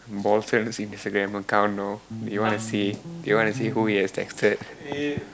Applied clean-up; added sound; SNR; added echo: none; Bass guitar; 9 dB; none.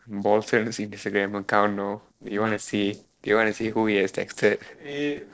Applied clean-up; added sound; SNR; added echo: neural separator model SepFormer DNS4.